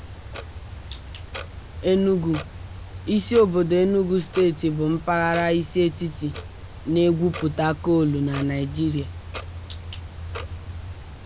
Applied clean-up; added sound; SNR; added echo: none; Clock; 12 dB; none.